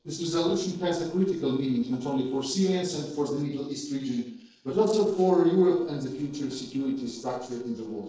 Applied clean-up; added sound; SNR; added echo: neural separator model SepFormer DNS4.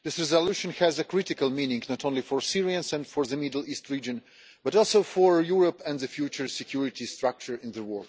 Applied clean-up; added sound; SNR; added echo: none; none; none; none.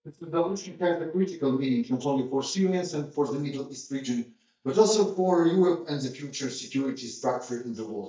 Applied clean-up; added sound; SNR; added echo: neural mask model DeepFilterNet 3.